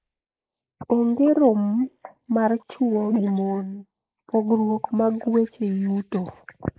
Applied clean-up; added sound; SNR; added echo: neural mask model Resemble Enhance denoiser.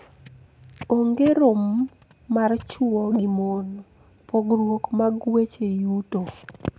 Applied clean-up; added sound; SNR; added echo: none; none; none; none.